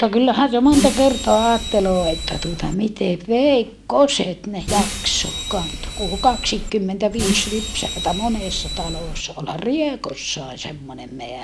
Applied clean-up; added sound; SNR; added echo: none; Bus; 5 dB; none.